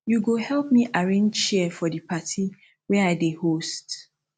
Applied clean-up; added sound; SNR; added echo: none; none; none; none.